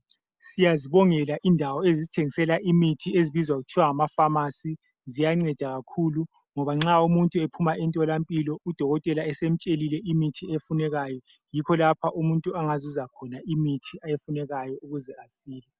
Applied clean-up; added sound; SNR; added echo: none; none; none; none.